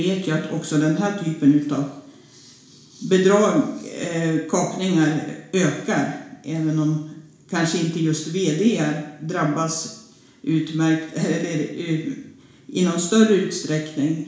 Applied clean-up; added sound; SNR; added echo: none; none; none; reverberation time 0.7 s.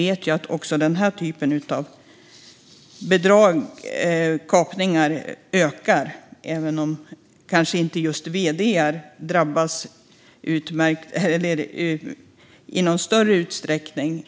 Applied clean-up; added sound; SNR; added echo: none; none; none; none.